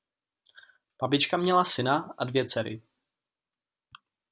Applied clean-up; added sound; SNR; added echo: none; none; none; none.